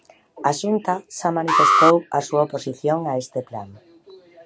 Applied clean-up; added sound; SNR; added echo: none; Alarm; -3 dB; none.